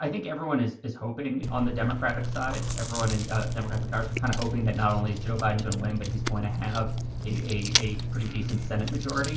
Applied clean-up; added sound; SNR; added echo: none; Chewing, mastication; 1 dB; reverberation time 0.3 s.